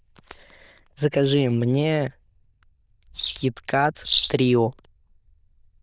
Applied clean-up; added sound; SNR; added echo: neural diffusion model UNIVERSE++.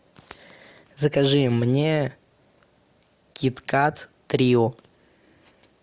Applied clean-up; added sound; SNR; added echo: none; none; none; none.